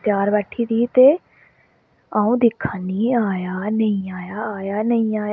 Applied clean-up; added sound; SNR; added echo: none; none; none; none.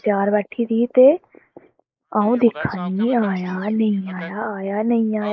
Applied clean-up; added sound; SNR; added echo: neural mask model Resemble Enhance denoiser.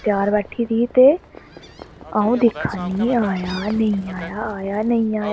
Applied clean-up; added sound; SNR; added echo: none; Livestock, farm animals, working animals + Gull, seagull; 16 dB; none.